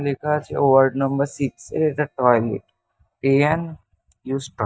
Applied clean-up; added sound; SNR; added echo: neural mask model DeepFilterNet 3.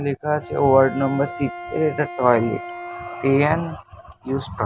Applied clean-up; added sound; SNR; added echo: none; Bowed string instrument; 14 dB; none.